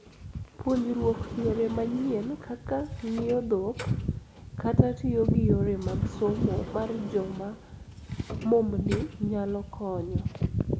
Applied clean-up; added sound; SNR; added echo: none; Sliding door; 14 dB; reverberation time 0.6 s.